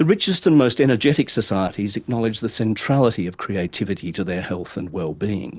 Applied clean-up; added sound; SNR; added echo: neural separator model SepFormer DNS4.